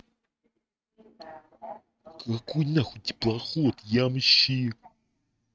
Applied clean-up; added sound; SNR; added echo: neural mask model RNNoise.